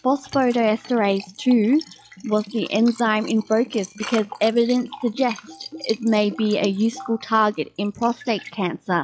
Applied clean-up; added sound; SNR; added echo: classical method log-MMSE.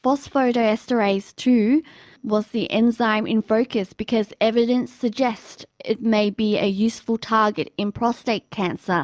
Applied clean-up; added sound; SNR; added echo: none; none; none; none.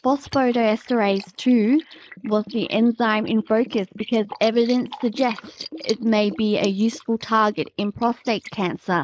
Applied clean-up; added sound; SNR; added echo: neural mask model Resemble Enhance denoiser.